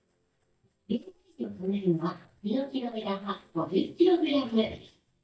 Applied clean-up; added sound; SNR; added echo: neural mask model DeepFilterNet 3.